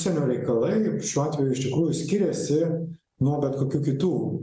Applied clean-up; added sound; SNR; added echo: none; none; none; none.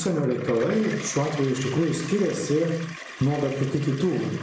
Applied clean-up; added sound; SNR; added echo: none; Toilet flush; 14 dB; none.